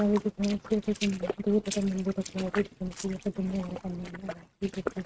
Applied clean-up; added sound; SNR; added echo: neural mask model RNNoise.